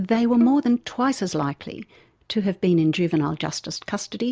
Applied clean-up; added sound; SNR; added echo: none; Bowed string instrument; 18 dB; none.